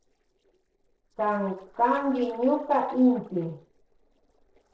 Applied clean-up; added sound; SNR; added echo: neural separator model SepFormer DNS4.